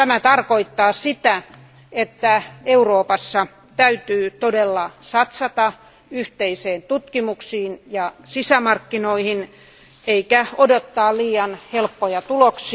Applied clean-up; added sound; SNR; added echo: none; none; none; none.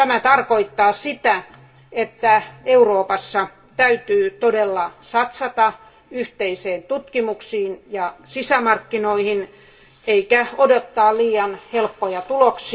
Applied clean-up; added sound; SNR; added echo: none; none; none; reverberation time 0.2 s.